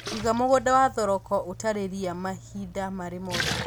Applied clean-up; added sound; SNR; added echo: none; Splash, splatter; 10 dB; none.